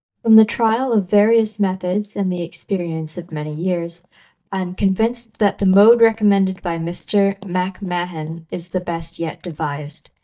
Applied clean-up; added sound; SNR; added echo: neural mask model DeepFilterNet 3.